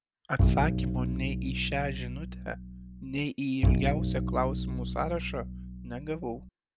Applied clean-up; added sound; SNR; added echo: none; Bowed string instrument; -4 dB; none.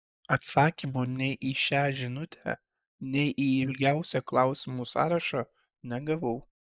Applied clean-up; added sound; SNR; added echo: neural mask model Resemble Enhance denoiser.